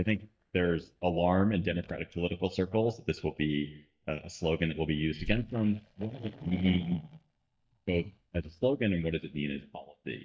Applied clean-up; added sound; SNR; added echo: neural mask model DeepFilterNet 3.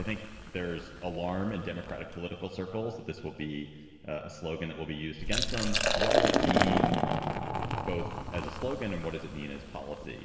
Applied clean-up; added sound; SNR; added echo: none; Liquid; -3 dB; reverberation time 2.8 s.